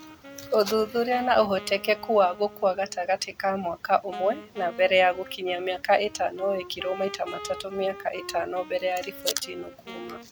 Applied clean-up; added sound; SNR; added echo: none; Wind instrument, woodwind instrument; 17 dB; none.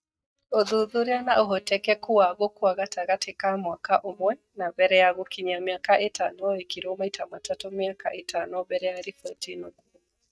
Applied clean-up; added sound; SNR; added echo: neural mask model DeepFilterNet 3.